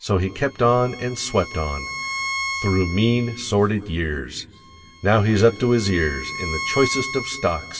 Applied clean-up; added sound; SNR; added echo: none; Bowed string instrument; 10 dB; reverberation time 1.6 s.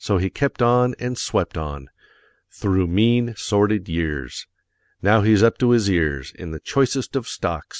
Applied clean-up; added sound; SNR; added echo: none; none; none; none.